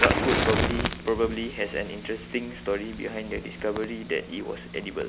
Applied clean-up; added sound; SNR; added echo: none; Fire; 1 dB; none.